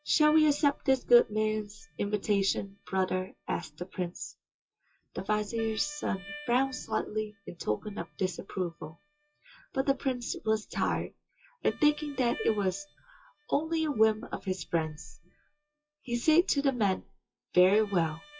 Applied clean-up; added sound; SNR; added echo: classical method WPE with log-MMSE.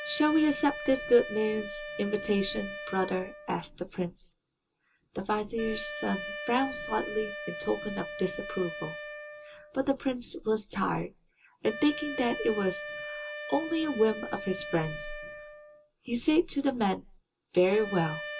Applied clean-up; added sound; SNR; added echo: none; Wind instrument, woodwind instrument; 10 dB; reverberation time 0.2 s.